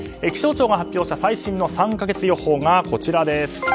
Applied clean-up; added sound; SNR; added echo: none; none; none; none.